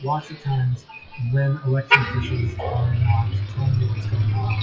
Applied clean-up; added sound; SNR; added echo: classical method WPE with log-MMSE.